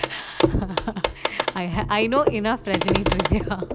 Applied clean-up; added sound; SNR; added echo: none; Clock; -1 dB; none.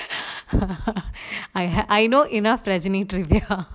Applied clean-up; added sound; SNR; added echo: none; none; none; none.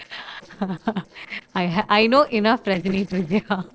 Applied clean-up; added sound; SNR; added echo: neural separator model SepFormer DNS4.